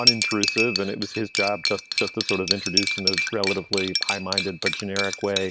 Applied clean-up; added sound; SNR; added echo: none; Cutlery, silverware; -2 dB; none.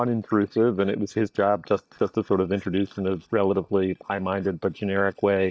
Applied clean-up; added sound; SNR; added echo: neural mask model DeepFilterNet 3.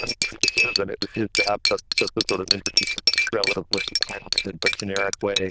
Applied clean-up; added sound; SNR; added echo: neural diffusion model UNIVERSE++.